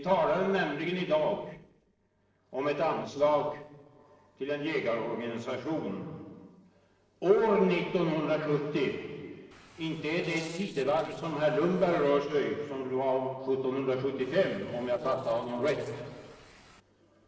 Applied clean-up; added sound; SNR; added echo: neural separator model SepFormer DNS4.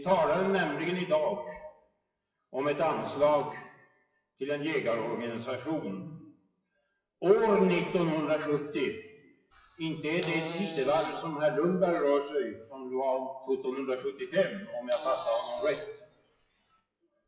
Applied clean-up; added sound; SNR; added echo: classical method WPE with log-MMSE.